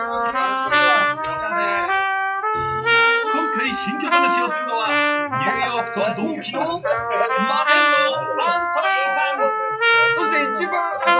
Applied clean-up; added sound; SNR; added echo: classical method WPE with log-MMSE.